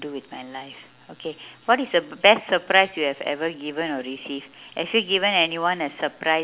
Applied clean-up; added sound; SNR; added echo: none; none; none; none.